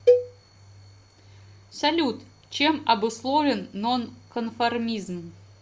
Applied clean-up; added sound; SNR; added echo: none; Cowbell; -2 dB; none.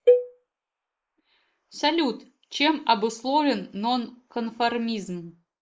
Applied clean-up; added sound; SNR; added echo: neural mask model Resemble Enhance denoiser.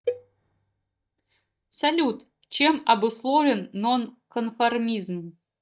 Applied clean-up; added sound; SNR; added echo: neural mask model DeepFilterNet 3.